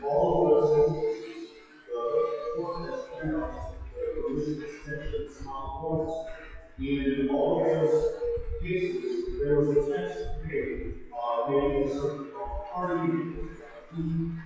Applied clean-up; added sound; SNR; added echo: classical method WPE with log-MMSE.